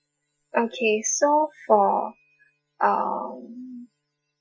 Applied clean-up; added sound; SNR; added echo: classical method Wiener filter.